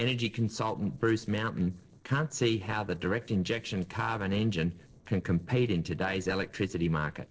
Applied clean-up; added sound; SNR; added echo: neural separator model SepFormer DNS4.